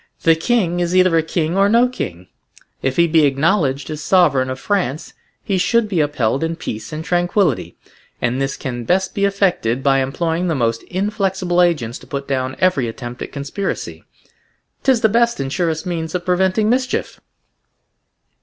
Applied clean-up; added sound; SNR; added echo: none; none; none; none.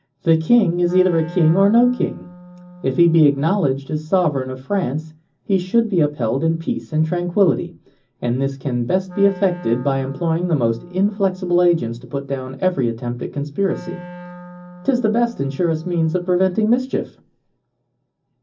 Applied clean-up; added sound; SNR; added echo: none; Wind instrument, woodwind instrument; 18 dB; reverberation time 0.4 s.